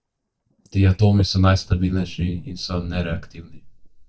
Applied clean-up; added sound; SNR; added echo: neural mask model DeepFilterNet 3.